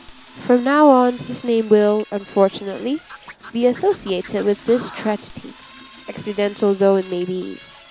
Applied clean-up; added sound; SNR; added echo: none; Toilet flush / Door + Scratching (performance technique); 20 dB; none.